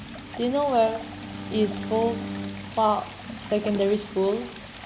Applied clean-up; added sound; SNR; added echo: none; Bowed string instrument + Stream; 10 dB; none.